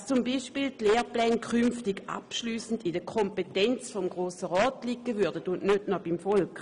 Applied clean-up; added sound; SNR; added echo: none; none; none; none.